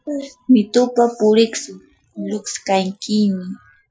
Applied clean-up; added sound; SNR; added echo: classical method Wiener filter.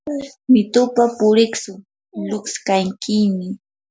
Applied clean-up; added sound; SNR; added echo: none; none; none; none.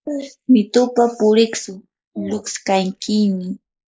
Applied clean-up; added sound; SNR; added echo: neural mask model Resemble Enhance denoiser.